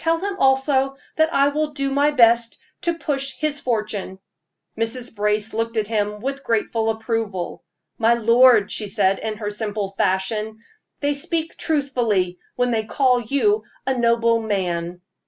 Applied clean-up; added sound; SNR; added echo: none; none; none; none.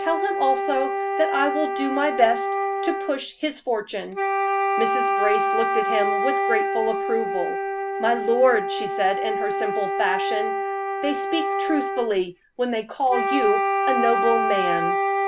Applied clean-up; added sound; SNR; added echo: none; Wind instrument, woodwind instrument; 0 dB; none.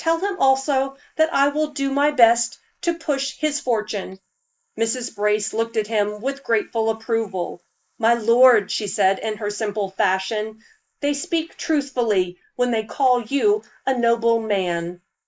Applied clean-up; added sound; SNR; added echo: neural mask model Resemble Enhance denoiser.